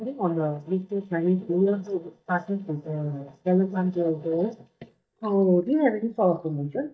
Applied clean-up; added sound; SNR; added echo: neural mask model DeepFilterNet 3.